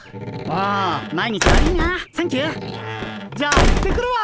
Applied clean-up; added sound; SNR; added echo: none; Squeak / Slam / Wood; -3 dB; none.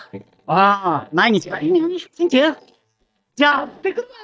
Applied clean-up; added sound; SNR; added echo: neural mask model DeepFilterNet 3.